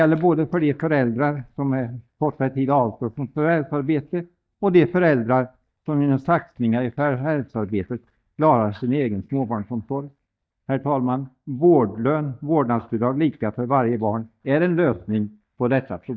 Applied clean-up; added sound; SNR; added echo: neural mask model DeepFilterNet 3.